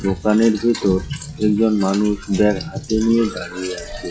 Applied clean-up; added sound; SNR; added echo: classical method WPE with log-MMSE.